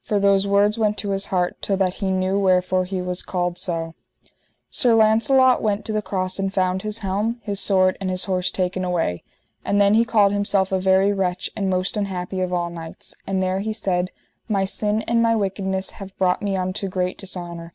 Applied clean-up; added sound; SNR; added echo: none; none; none; none.